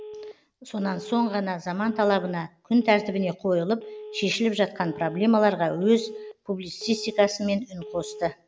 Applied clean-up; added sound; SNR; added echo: none; Telephone; 16 dB; none.